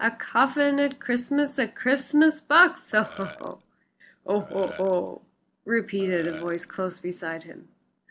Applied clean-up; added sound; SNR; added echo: none; Burping, eructation; 18 dB; none.